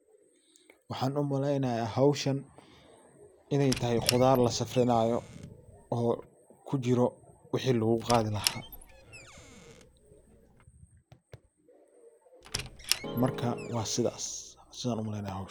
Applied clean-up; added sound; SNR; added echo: none; Squeak + Keyboard (musical); 9 dB; none.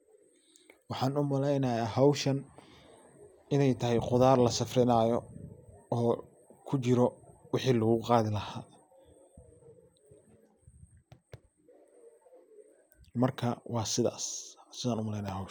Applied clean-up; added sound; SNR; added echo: none; none; none; none.